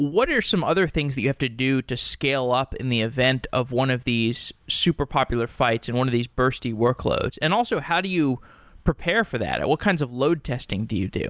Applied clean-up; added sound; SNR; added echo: none; none; none; none.